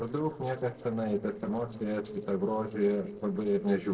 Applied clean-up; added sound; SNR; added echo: neural separator model SepFormer DNS4.